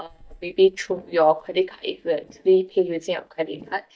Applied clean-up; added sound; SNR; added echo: neural mask model DeepFilterNet 3.